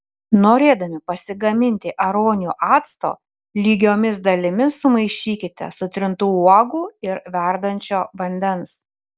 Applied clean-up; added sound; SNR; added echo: none; none; none; none.